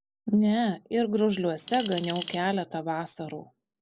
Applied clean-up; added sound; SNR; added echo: none; Alarm; 3 dB; none.